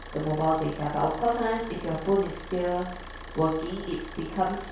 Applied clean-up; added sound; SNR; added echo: none; Idling / Car; 12 dB; reverberation time 0.6 s.